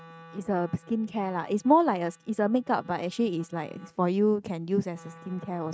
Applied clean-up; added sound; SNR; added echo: neural mask model RNNoise.